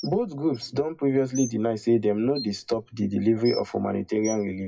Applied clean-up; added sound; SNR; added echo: classical method WPE with log-MMSE.